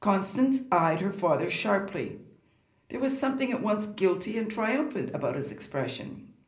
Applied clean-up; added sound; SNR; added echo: none; none; none; reverberation time 0.5 s.